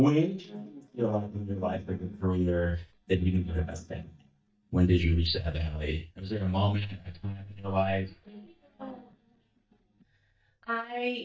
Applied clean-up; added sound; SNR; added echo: neural mask model DeepFilterNet 3.